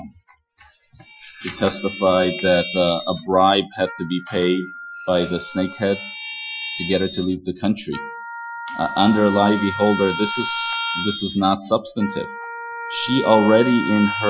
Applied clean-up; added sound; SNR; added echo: classical method Wiener filter.